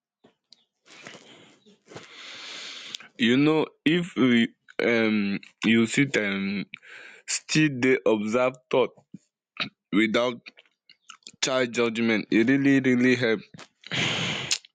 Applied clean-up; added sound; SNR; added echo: none; none; none; none.